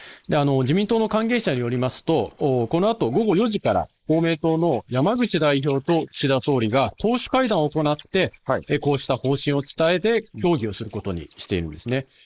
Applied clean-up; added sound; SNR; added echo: neural mask model Resemble Enhance denoiser.